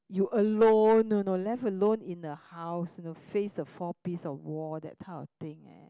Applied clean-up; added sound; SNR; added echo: none; none; none; none.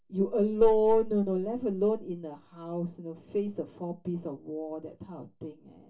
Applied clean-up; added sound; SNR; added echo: none; none; none; reverberation time 0.2 s.